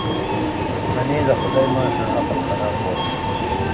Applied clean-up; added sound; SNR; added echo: none; Subway, metro, underground; -3 dB; reverberation time 0.6 s.